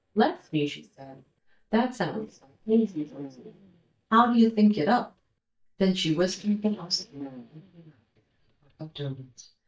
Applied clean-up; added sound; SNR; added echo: neural mask model DeepFilterNet 3.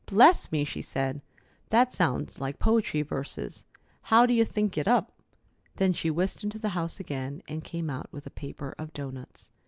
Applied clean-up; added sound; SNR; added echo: none; none; none; none.